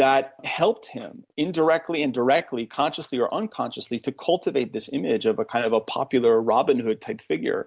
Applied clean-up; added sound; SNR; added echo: none; none; none; none.